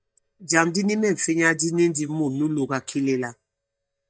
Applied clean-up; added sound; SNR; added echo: neural mask model DeepFilterNet 3.